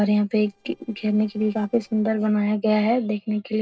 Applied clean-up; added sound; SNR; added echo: neural separator model SepFormer DNS4.